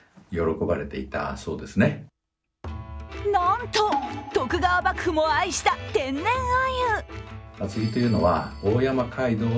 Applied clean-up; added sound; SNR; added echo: none; none; none; none.